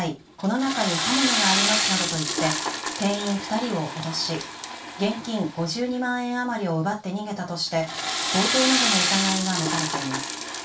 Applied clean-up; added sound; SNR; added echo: none; Toilet flush / Water; 0 dB; reverberation time 0.2 s.